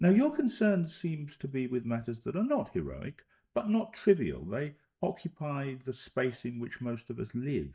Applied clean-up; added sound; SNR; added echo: neural mask model DeepFilterNet 3.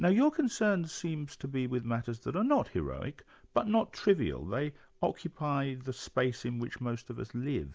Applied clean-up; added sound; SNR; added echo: none; none; none; none.